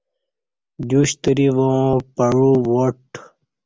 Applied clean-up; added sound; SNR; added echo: none; none; none; none.